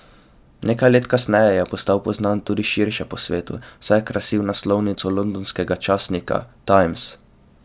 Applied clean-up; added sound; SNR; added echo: none; none; none; none.